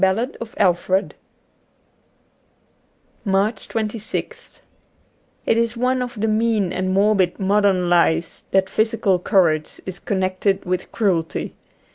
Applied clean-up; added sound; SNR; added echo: none; none; none; none.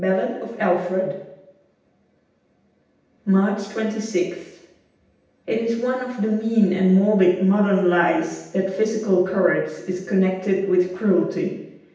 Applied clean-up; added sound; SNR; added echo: none; none; none; reverberation time 0.9 s.